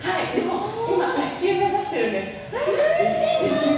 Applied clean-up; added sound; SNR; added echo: none; none; none; reverberation time 1.1 s.